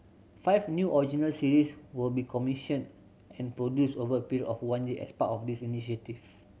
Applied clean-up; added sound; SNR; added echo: none; none; none; none.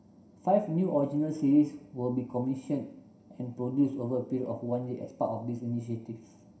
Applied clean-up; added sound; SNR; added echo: none; none; none; reverberation time 0.5 s.